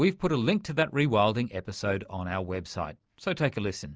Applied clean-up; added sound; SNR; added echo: none; none; none; none.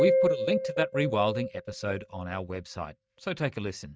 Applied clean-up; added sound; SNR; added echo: neural mask model RNNoise.